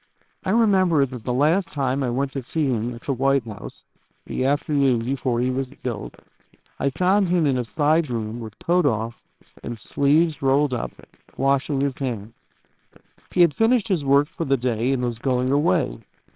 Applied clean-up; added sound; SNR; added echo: neural separator model SepFormer WHAMR!.